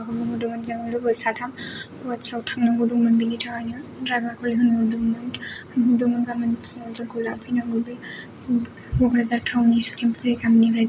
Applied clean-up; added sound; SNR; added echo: none; none; none; none.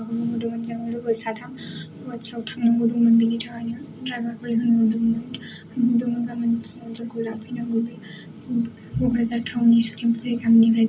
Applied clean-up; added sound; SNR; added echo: none; none; none; reverberation time 0.4 s.